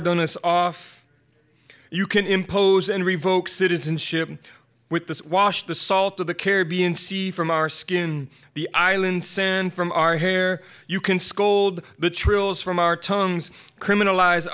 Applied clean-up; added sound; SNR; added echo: none; none; none; none.